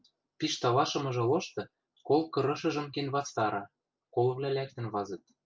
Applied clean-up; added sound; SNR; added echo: none; none; none; none.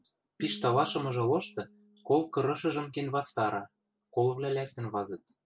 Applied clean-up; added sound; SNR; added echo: none; Piano; 20 dB; none.